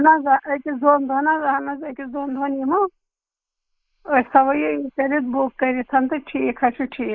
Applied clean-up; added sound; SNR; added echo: neural mask model Resemble Enhance denoiser.